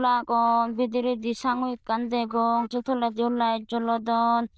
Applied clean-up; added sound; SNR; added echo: neural diffusion model UNIVERSE++.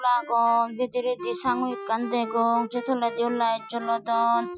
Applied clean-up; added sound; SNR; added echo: classical method Wiener filter.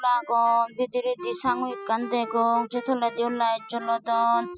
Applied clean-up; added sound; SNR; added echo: classical method spectral subtraction.